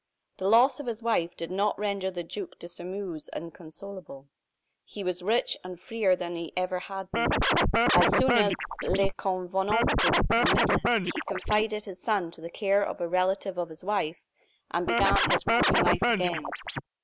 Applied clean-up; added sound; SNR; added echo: neural mask model Resemble Enhance denoiser.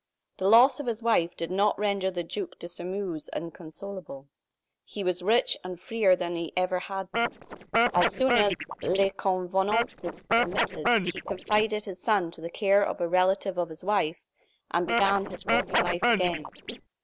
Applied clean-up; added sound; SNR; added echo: neural separator model SepFormer DNS4.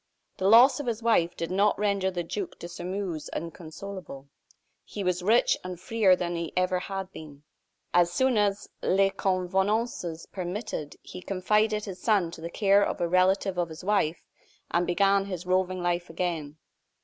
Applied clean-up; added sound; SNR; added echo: none; none; none; none.